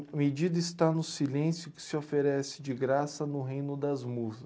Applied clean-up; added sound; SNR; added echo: none; none; none; none.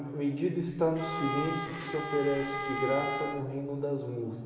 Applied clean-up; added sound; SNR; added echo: none; Bowed string instrument; 5 dB; reverberation time 2.3 s.